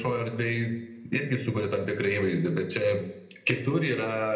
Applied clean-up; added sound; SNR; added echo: none; none; none; reverberation time 0.7 s.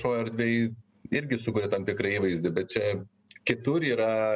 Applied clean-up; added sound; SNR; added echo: none; none; none; none.